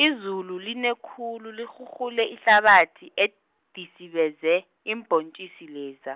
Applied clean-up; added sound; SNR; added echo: none; none; none; none.